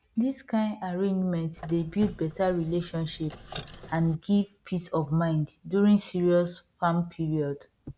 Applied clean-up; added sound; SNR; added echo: none; Squeak; 16 dB; none.